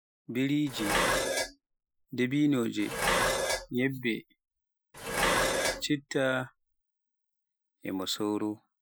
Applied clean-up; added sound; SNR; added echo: classical method Wiener filter.